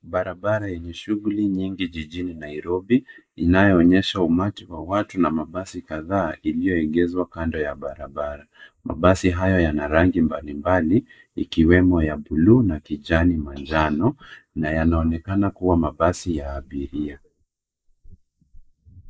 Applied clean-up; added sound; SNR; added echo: neural mask model Resemble Enhance denoiser.